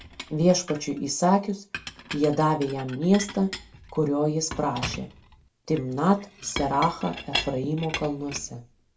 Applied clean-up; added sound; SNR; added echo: none; Chink, clink; 12 dB; reverberation time 0.2 s.